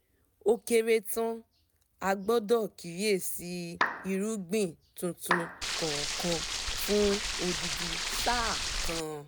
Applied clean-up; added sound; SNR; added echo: none; Clapping + Stream; 1 dB; none.